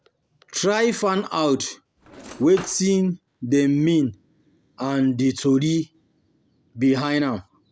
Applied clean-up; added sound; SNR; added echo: none; Cutlery, silverware / Drawer open or close; 18 dB; none.